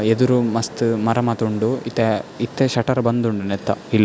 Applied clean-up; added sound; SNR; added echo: none; none; none; none.